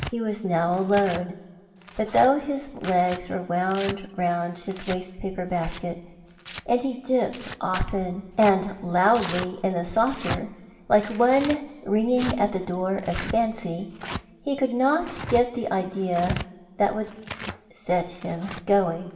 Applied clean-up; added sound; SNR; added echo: none; Tearing; 13 dB; reverberation time 2.3 s.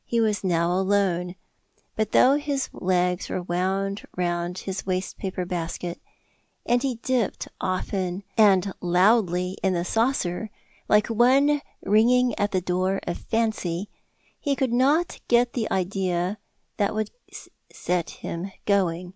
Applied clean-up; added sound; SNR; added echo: none; none; none; none.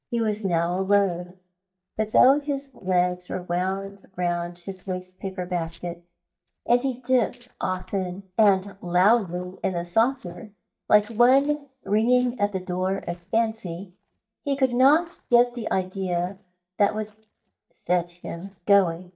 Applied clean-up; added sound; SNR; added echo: neural mask model DeepFilterNet 3.